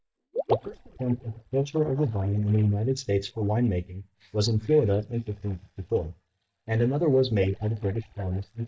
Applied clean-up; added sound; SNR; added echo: neural mask model DeepFilterNet 3.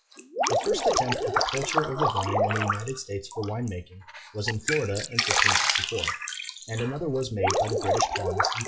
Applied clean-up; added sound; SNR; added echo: classical method WPE with log-MMSE.